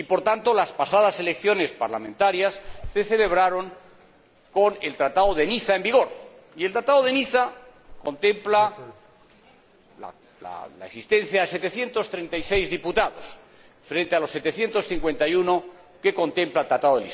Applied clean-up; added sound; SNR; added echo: none; Zipper (clothing); 18 dB; none.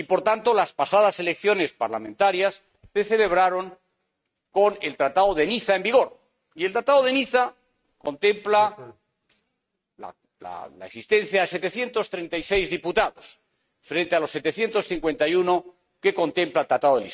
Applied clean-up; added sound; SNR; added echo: neural mask model RNNoise.